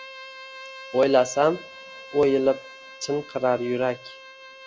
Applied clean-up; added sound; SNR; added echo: none; Bowed string instrument; 17 dB; none.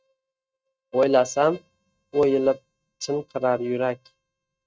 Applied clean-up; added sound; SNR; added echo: neural mask model RNNoise.